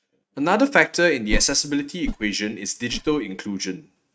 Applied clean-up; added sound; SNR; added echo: neural mask model RNNoise.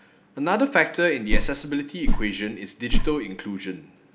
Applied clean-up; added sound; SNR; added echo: none; Whoosh, swoosh, swish; -4 dB; none.